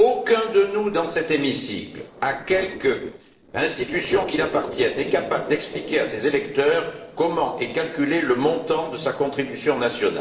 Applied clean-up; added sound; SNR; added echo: neural separator model SepFormer DNS4.